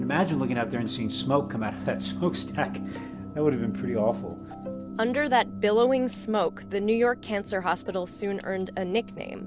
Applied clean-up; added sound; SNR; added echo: none; none; none; none.